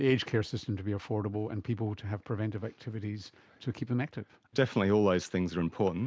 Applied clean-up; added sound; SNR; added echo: none; none; none; none.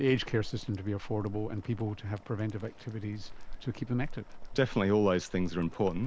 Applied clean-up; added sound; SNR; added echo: none; Boiling; 10 dB; none.